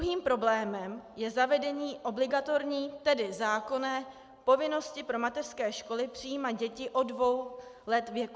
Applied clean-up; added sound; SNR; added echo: none; none; none; none.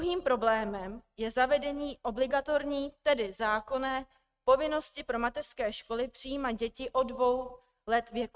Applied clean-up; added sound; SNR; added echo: neural mask model RNNoise.